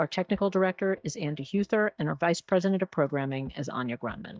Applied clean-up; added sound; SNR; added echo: neural mask model DeepFilterNet 3.